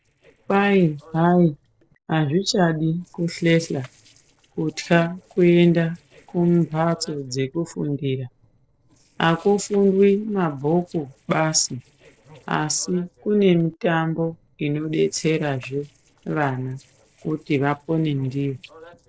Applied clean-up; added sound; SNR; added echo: neural separator model SepFormer DNS4.